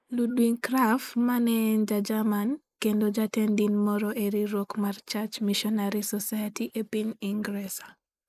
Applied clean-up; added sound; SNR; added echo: neural mask model Resemble Enhance denoiser.